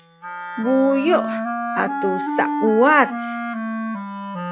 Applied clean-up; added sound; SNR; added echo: classical method log-MMSE.